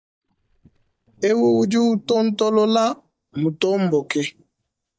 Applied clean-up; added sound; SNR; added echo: neural mask model DeepFilterNet 3.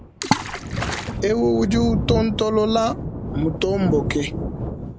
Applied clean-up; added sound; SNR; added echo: none; Water / Splash, splatter + Thunder; 3 dB; none.